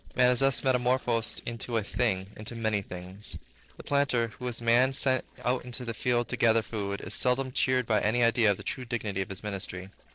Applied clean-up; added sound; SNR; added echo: neural separator model SepFormer DNS4.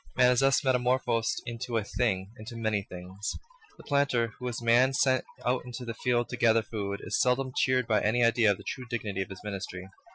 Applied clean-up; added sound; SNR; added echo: classical method Wiener filter.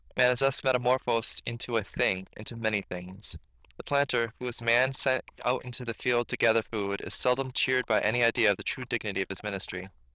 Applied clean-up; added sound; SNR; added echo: neural diffusion model UNIVERSE++.